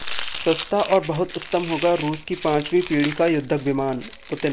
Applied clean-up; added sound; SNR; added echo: none; Domestic sounds, home sounds; 13 dB; none.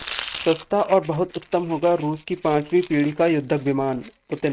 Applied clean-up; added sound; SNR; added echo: neural mask model RNNoise.